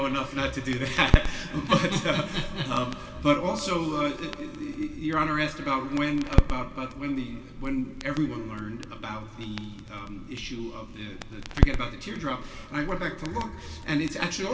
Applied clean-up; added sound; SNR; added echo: none; Crackle; 2 dB; reverberation time 2.4 s.